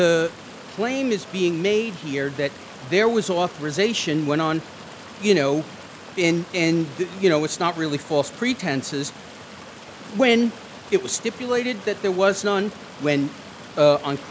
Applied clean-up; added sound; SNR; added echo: none; Stream; 17 dB; none.